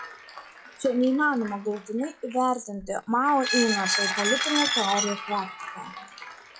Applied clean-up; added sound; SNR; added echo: classical method log-MMSE.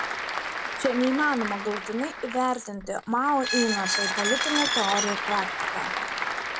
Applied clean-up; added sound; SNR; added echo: none; Applause / Crowd + Squeak; 2 dB; none.